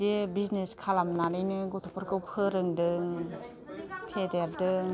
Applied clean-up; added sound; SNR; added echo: none; none; none; none.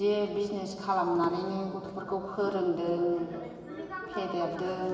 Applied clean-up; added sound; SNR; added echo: none; none; none; reverberation time 2.1 s.